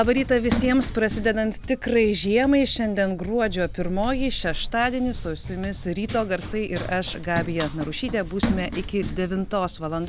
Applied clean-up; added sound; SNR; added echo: none; Run; 8 dB; none.